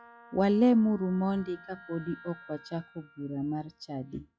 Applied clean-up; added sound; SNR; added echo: classical method log-MMSE.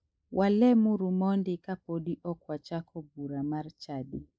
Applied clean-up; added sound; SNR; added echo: neural mask model Resemble Enhance denoiser.